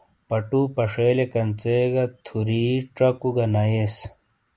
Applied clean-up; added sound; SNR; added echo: none; none; none; none.